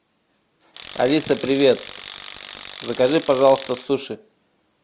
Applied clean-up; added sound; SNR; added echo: none; Tools; 12 dB; none.